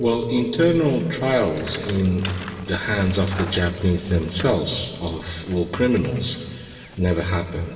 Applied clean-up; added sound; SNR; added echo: none; Bicycle; 17 dB; reverberation time 2.6 s.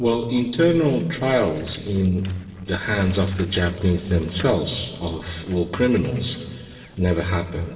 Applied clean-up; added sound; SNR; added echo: neural separator model SepFormer DNS4.